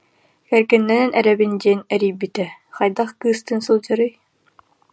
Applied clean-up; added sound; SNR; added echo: none; none; none; none.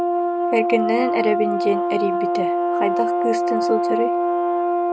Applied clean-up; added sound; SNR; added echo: none; Brass instrument; -4 dB; none.